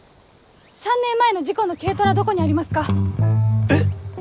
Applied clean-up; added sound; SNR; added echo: none; none; none; none.